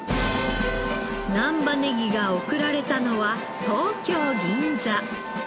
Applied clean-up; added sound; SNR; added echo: none; Wind instrument, woodwind instrument; 15 dB; none.